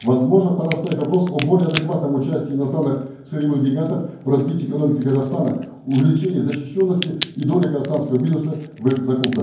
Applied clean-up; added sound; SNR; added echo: none; Crack; 18 dB; reverberation time 0.9 s.